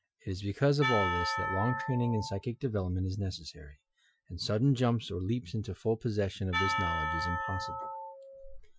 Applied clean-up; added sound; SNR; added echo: classical method Wiener filter.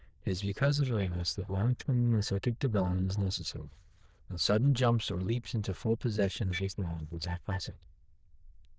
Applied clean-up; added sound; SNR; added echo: neural diffusion model UNIVERSE++.